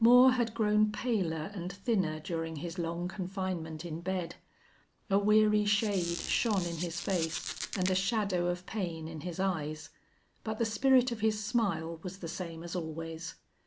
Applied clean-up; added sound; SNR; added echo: none; Squeak; 10 dB; none.